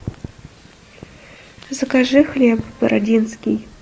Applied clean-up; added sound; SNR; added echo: none; none; none; none.